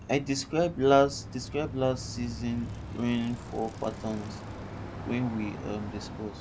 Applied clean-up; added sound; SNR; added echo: none; Bicycle; 10 dB; none.